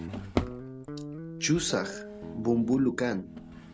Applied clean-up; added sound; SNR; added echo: none; Drawer open or close + Guitar; 7 dB; none.